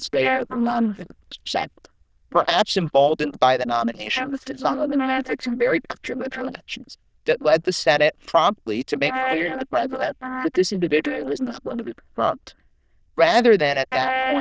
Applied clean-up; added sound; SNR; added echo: neural diffusion model UNIVERSE++.